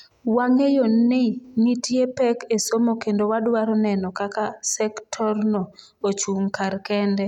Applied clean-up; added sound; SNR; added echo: none; none; none; none.